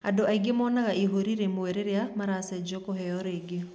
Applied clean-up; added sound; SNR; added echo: none; none; none; none.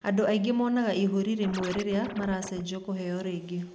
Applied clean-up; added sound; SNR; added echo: none; Scratching (performance technique); 13 dB; none.